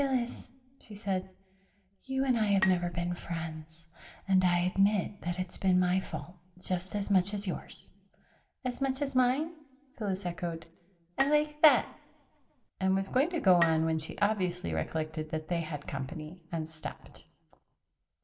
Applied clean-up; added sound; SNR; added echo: none; Bowed string instrument; 10 dB; reverberation time 0.7 s.